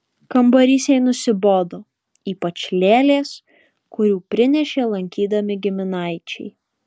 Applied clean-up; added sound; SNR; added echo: none; none; none; none.